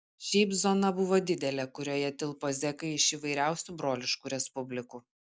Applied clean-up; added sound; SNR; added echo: none; none; none; none.